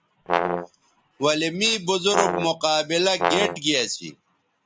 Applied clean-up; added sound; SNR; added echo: none; Brass instrument; 2 dB; none.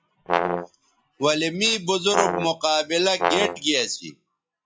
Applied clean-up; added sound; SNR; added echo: classical method log-MMSE.